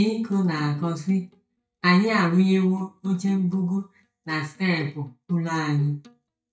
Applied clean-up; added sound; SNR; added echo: neural mask model DeepFilterNet 3.